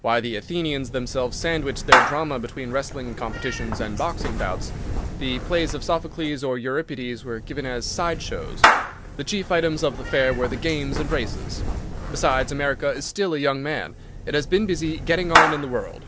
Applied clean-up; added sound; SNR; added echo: none; Meow / Clapping; 1 dB; none.